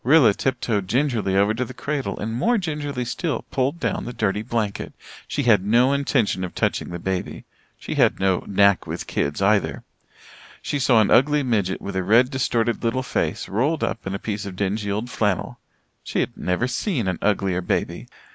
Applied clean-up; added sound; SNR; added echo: none; none; none; none.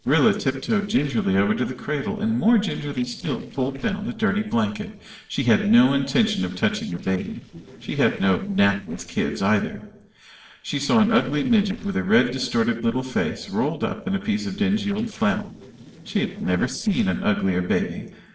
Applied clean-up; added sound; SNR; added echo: neural separator model SepFormer DNS4.